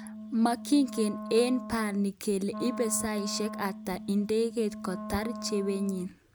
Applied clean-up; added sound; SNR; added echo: none; Wind instrument, woodwind instrument; 10 dB; none.